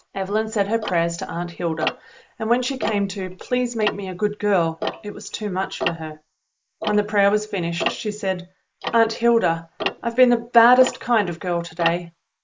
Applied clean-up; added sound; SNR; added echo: neural mask model Resemble Enhance denoiser.